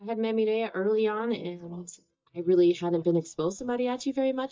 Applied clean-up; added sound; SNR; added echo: neural mask model DeepFilterNet 3.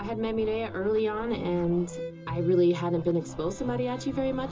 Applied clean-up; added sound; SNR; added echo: none; Scratching (performance technique); 18 dB; reverberation time 0.2 s.